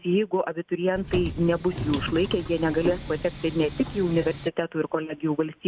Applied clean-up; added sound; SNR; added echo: none; Subway, metro, underground; 8 dB; none.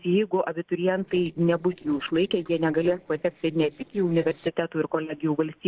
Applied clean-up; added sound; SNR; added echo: neural separator model SepFormer DNS4.